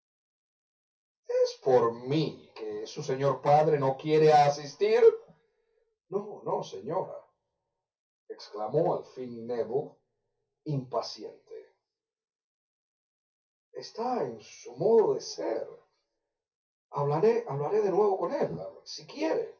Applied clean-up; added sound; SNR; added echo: none; none; none; reverberation time 0.3 s.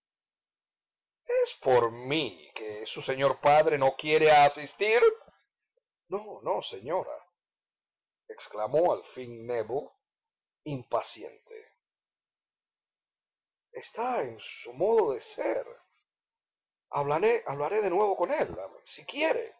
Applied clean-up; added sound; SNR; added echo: none; none; none; none.